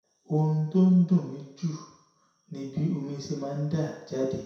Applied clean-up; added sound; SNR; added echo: none; none; none; reverberation time 0.7 s.